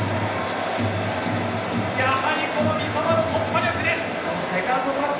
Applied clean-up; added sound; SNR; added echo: none; Bird vocalization, bird call, bird song; 20 dB; reverberation time 0.9 s.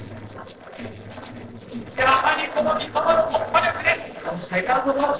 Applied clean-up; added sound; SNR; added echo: neural separator model SepFormer DNS4.